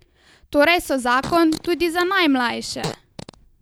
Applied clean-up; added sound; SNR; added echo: none; Fart; 15 dB; none.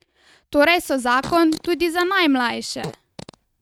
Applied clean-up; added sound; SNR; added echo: neural mask model RNNoise.